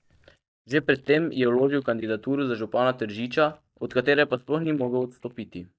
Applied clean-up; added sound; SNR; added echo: neural mask model DeepFilterNet 3.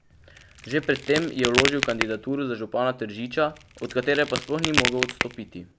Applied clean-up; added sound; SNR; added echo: none; Crack; 3 dB; none.